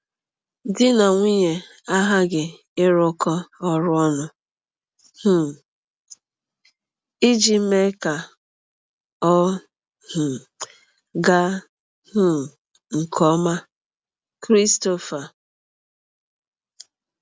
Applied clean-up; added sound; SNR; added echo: none; none; none; none.